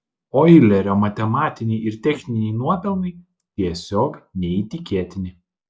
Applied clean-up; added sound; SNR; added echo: none; none; none; none.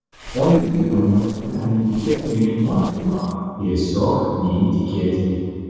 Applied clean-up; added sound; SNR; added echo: neural separator model SepFormer DNS4.